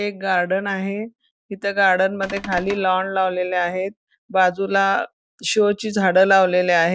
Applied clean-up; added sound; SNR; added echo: none; Cupboard open or close / Door; 13 dB; none.